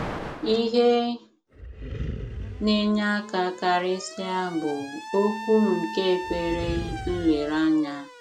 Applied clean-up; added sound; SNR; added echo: none; Alarm + Animal; 10 dB; none.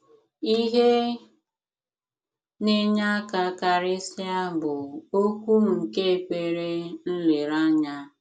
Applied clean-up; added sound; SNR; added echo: none; none; none; none.